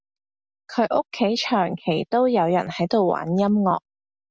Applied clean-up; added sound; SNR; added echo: none; none; none; none.